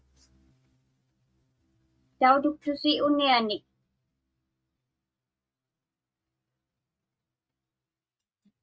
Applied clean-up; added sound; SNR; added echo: neural mask model RNNoise.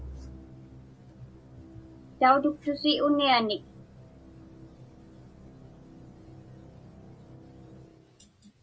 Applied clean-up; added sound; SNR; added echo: none; Musical instrument; 17 dB; none.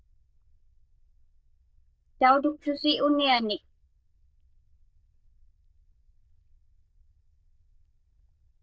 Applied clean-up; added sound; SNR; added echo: neural diffusion model UNIVERSE++.